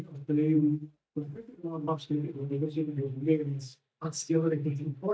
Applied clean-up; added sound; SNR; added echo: neural mask model DeepFilterNet 3.